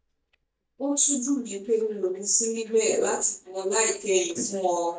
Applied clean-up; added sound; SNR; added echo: neural mask model DeepFilterNet 3.